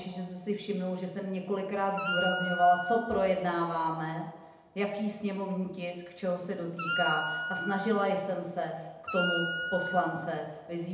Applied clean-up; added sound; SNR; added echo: none; Wind instrument, woodwind instrument; 4 dB; reverberation time 0.8 s.